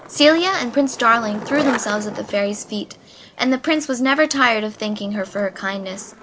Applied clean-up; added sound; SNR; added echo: none; Skateboard; 14 dB; none.